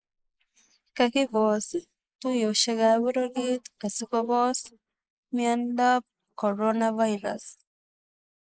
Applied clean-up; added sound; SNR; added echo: neural mask model Resemble Enhance denoiser.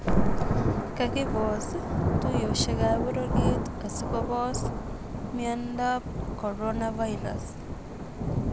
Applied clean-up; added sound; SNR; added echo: none; Thunder / Rain; -2 dB; none.